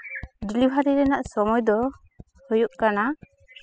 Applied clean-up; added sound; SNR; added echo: classical method spectral subtraction.